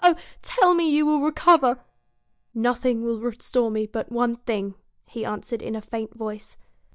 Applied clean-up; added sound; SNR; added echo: neural mask model DeepFilterNet 3.